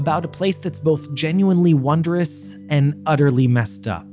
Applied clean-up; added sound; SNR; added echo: none; none; none; none.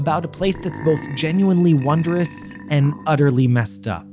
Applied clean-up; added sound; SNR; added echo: none; Burping, eructation; 17 dB; none.